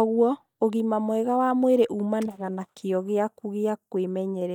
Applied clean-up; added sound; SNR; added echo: neural mask model DeepFilterNet 3.